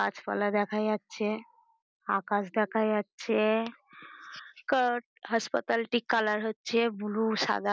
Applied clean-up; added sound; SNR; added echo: none; none; none; none.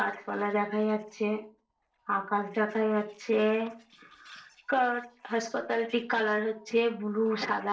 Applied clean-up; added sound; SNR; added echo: neural separator model SepFormer DNS4.